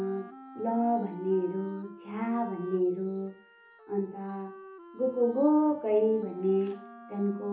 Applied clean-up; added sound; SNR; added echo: none; Wind instrument, woodwind instrument; 18 dB; reverberation time 0.8 s.